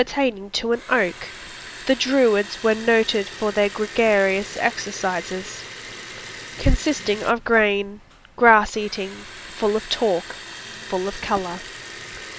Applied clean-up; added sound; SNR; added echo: none; Liquid; 15 dB; none.